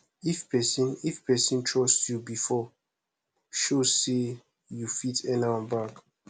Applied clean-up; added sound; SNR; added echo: none; none; none; none.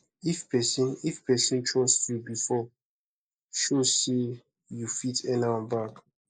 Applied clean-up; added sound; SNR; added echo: neural mask model Resemble Enhance denoiser.